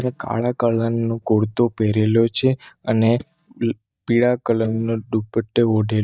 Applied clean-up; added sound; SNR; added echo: neural mask model DeepFilterNet 3.